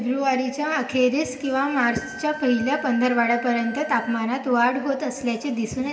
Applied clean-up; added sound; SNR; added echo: none; Wind instrument, woodwind instrument; 17 dB; reverberation time 1.6 s.